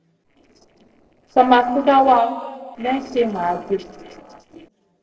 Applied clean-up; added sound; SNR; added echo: neural separator model SepFormer DNS4.